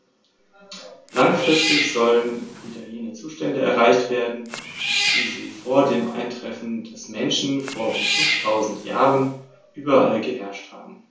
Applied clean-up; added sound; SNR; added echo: none; Cat; 5 dB; reverberation time 0.3 s.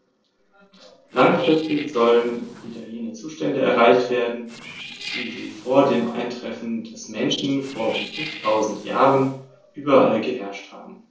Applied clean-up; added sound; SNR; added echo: neural separator model SepFormer DNS4.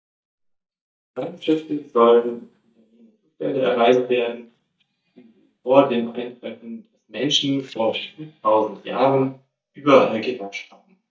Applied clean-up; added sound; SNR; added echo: neural mask model DeepFilterNet 3.